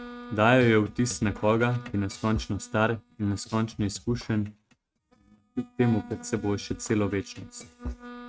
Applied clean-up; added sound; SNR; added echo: neural mask model RNNoise.